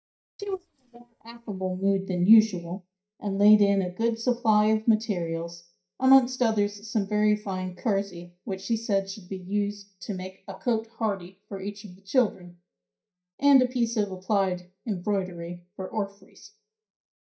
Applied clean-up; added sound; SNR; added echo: neural mask model DeepFilterNet 3.